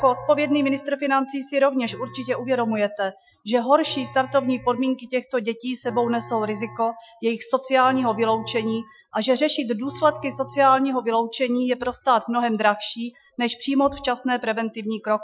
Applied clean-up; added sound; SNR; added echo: classical method Wiener filter.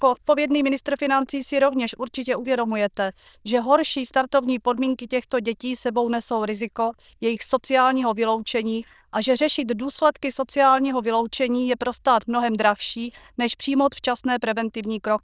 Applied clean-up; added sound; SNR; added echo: neural diffusion model UNIVERSE++.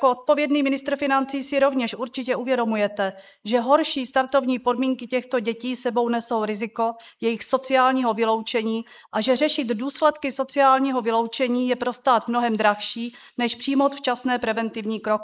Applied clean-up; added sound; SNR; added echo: neural mask model Resemble Enhance denoiser.